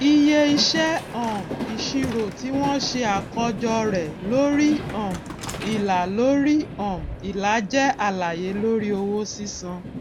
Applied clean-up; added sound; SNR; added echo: none; Train; 10 dB; none.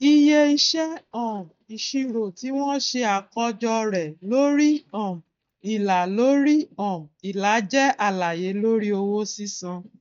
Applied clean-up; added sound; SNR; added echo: neural mask model DeepFilterNet 3.